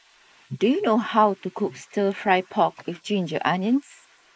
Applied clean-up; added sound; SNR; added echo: neural mask model Resemble Enhance denoiser.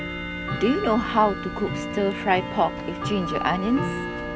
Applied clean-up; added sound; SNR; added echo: none; Tick-tock / Bell; 5 dB; none.